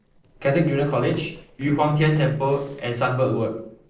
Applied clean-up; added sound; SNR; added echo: neural separator model SepFormer DNS4.